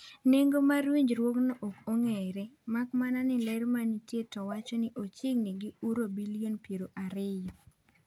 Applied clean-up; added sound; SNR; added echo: none; none; none; none.